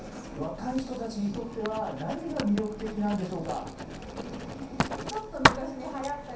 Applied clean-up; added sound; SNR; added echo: none; Writing; 1 dB; reverberation time 0.7 s.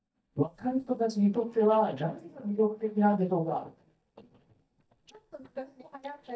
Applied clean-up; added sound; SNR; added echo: neural mask model DeepFilterNet 3.